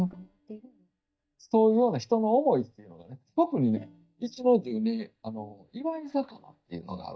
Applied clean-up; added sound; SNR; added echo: neural mask model DeepFilterNet 3.